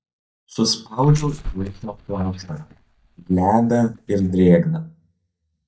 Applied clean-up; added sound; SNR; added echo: neural mask model DeepFilterNet 3.